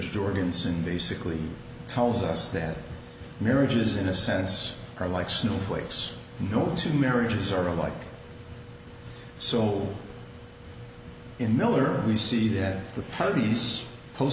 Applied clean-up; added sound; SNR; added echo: none; none; none; none.